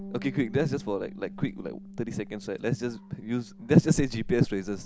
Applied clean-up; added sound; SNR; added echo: none; Dog + Bass guitar; 13 dB; none.